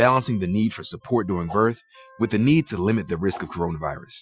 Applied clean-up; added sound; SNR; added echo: classical method Wiener filter.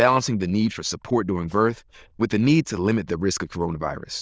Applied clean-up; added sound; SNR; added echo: neural diffusion model UNIVERSE++.